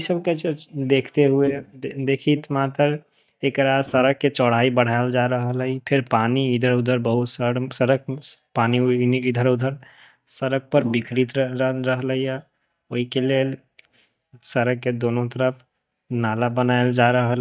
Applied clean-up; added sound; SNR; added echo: neural mask model DeepFilterNet 3.